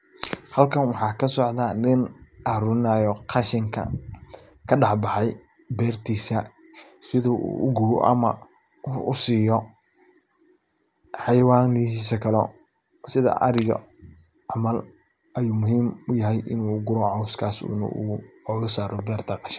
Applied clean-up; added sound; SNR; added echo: none; Shatter; 15 dB; none.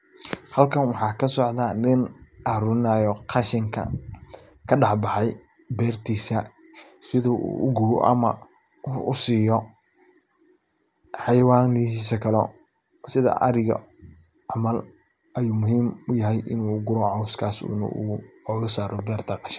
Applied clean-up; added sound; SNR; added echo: none; none; none; none.